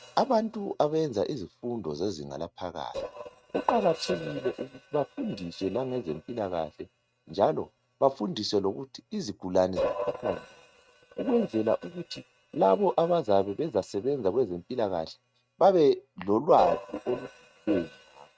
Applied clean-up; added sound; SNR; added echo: neural mask model RNNoise.